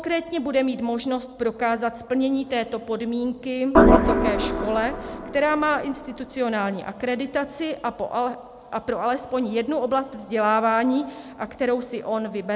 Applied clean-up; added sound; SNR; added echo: none; Organ; -4 dB; none.